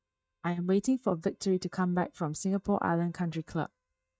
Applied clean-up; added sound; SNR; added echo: neural mask model DeepFilterNet 3.